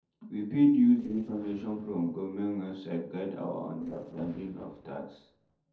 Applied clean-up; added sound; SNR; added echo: neural separator model SepFormer DNS4.